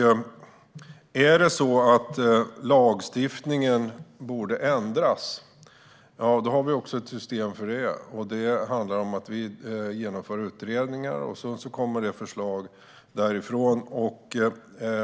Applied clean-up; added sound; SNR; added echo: none; none; none; none.